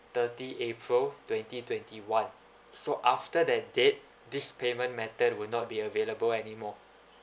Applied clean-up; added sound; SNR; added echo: none; none; none; none.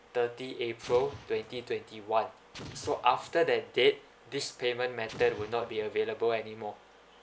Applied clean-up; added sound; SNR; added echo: none; Explosion; 18 dB; none.